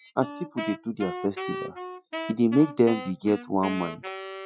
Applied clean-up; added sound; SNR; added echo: classical method Wiener filter.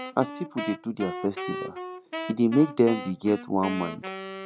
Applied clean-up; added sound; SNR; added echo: none; Wind instrument, woodwind instrument; 10 dB; none.